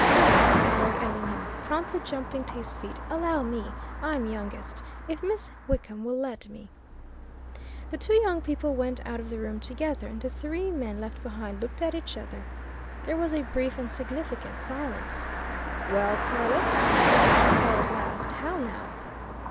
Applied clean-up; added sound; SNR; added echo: none; Car passing by; -3 dB; none.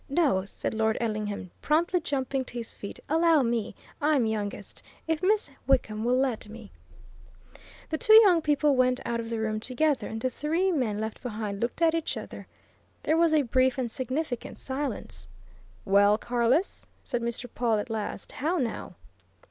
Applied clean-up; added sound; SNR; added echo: none; none; none; none.